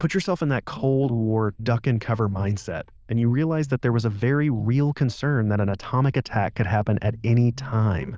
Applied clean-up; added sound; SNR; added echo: neural diffusion model UNIVERSE++.